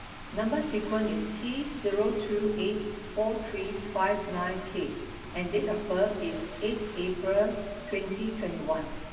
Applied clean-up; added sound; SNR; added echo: none; Bathtub (filling or washing); 14 dB; reverberation time 1.4 s.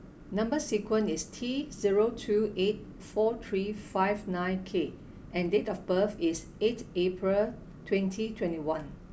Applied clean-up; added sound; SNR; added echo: none; none; none; none.